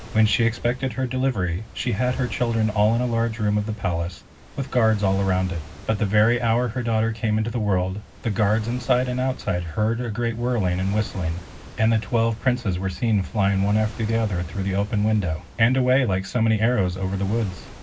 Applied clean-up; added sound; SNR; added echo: none; Waves, surf; 19 dB; reverberation time 0.4 s.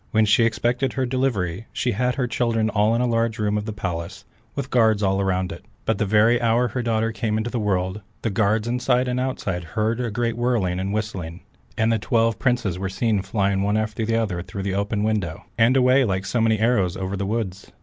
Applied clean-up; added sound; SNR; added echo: none; none; none; none.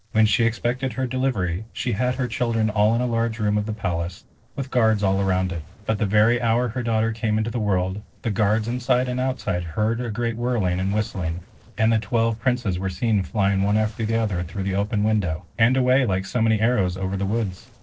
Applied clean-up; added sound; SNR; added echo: neural separator model SepFormer DNS4.